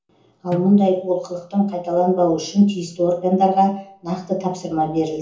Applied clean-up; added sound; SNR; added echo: none; Snare drum; 18 dB; reverberation time 0.6 s.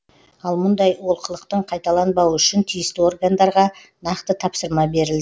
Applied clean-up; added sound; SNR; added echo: none; none; none; none.